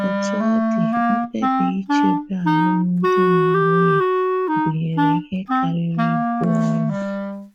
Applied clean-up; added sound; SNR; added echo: none; Wind instrument, woodwind instrument; -4 dB; none.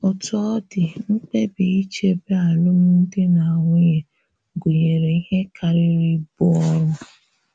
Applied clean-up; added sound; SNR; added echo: none; none; none; none.